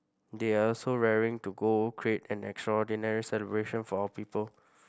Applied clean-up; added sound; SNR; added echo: none; none; none; none.